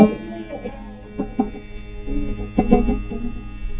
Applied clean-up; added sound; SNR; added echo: neural mask model DeepFilterNet 3.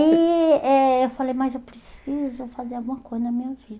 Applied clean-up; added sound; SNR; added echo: none; none; none; none.